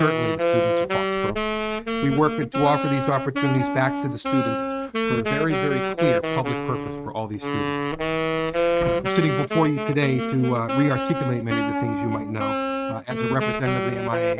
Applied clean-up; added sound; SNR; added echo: neural mask model RNNoise.